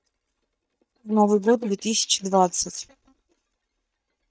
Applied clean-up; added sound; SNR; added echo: neural mask model DeepFilterNet 3.